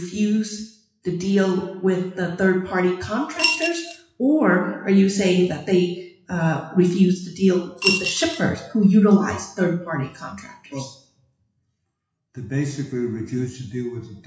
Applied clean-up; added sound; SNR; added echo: classical method WPE with log-MMSE.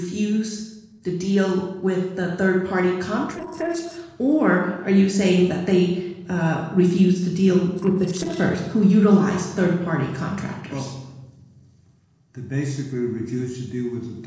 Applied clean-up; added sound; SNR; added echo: neural separator model SepFormer DNS4.